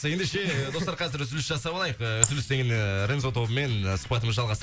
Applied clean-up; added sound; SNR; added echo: neural mask model Resemble Enhance denoiser.